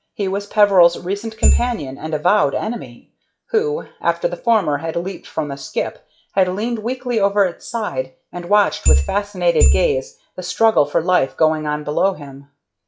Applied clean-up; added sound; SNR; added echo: classical method log-MMSE.